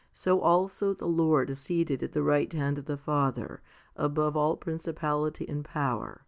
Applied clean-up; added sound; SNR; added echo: none; none; none; none.